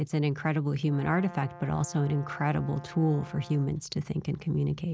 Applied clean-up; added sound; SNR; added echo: none; Brass instrument; 19 dB; none.